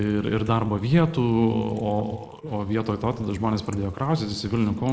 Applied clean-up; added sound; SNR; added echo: neural mask model Resemble Enhance denoiser.